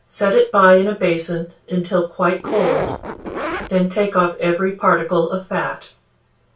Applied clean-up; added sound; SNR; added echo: none; Zipper (clothing); 7 dB; reverberation time 0.2 s.